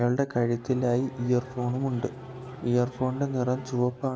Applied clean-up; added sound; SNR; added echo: none; Race car, auto racing / Engine starting; 14 dB; none.